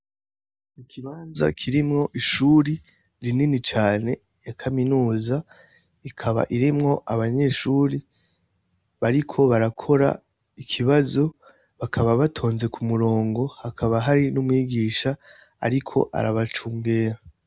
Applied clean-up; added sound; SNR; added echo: none; none; none; none.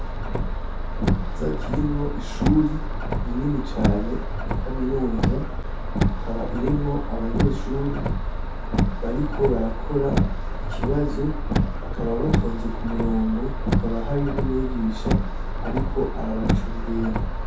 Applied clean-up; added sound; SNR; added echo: none; Car; -3 dB; reverberation time 0.5 s.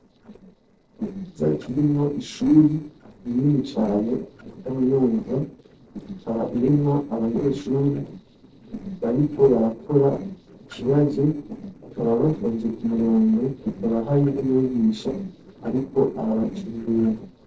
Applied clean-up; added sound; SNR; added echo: neural separator model SepFormer DNS4.